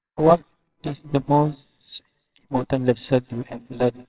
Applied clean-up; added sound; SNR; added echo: neural separator model SepFormer WHAMR!.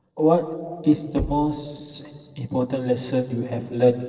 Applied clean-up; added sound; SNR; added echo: neural separator model SepFormer DNS4.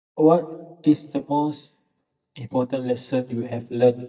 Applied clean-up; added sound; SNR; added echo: neural mask model DeepFilterNet 3.